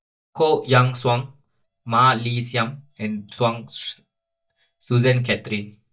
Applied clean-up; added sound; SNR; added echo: neural mask model DeepFilterNet 3.